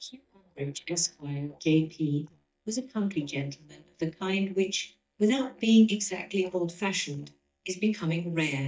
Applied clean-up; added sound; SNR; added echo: neural mask model DeepFilterNet 3.